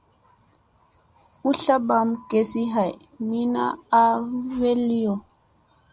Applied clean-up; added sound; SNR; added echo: none; none; none; none.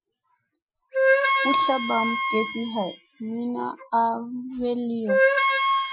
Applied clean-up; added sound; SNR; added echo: classical method Wiener filter.